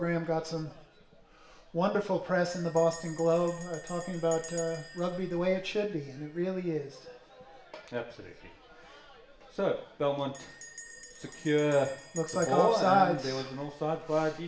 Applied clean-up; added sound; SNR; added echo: none; Bell; 20 dB; reverberation time 0.6 s.